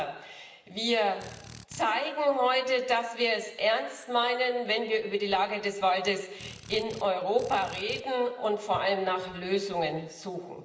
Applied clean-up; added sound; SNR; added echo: none; Drill; 17 dB; reverberation time 1.0 s.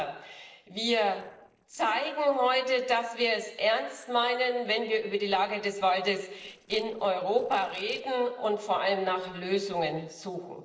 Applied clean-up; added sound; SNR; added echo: neural separator model SepFormer DNS4.